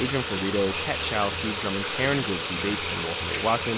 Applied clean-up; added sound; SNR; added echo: none; Sink (filling or washing) / Water tap, faucet; -1 dB; none.